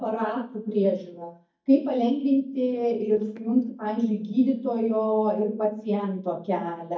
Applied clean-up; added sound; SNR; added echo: neural mask model DeepFilterNet 3.